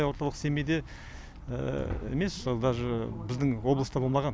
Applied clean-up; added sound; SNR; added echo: none; none; none; none.